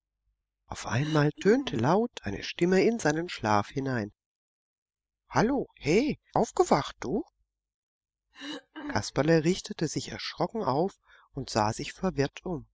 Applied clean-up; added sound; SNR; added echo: neural mask model Resemble Enhance denoiser.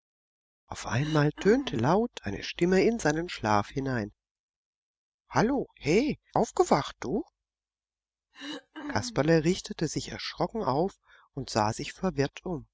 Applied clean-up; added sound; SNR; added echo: neural mask model RNNoise.